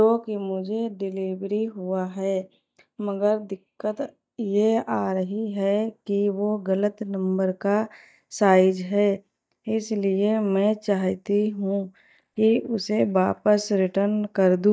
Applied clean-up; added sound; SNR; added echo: neural mask model DeepFilterNet 3.